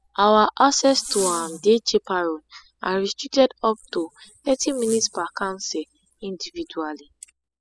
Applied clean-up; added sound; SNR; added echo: classical method spectral subtraction.